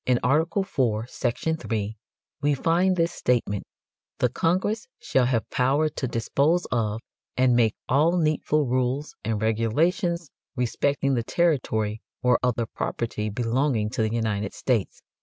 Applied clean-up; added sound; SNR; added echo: none; none; none; none.